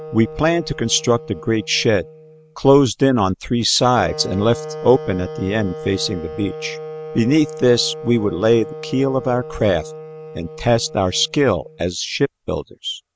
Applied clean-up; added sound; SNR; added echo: none; Wind instrument, woodwind instrument; 14 dB; none.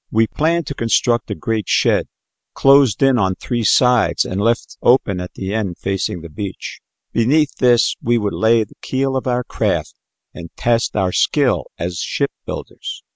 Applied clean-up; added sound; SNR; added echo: none; none; none; none.